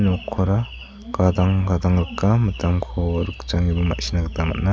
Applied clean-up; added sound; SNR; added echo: none; none; none; none.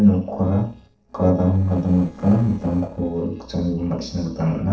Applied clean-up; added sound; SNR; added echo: neural separator model SepFormer DNS4.